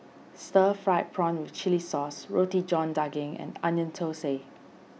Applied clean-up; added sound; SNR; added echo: none; none; none; none.